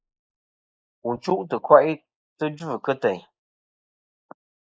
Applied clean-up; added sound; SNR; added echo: neural mask model Resemble Enhance denoiser.